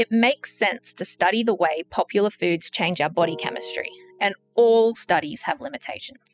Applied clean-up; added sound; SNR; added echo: classical method spectral subtraction.